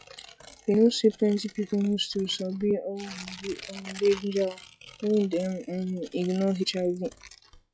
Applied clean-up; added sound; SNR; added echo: classical method log-MMSE.